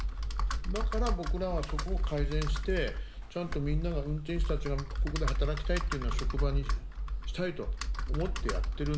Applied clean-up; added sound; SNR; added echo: none; Computer keyboard; -5 dB; none.